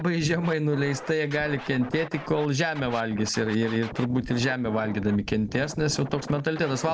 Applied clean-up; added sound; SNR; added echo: none; Scratching (performance technique); 14 dB; none.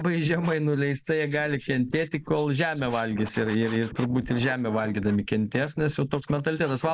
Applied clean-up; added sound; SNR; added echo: neural mask model Resemble Enhance denoiser.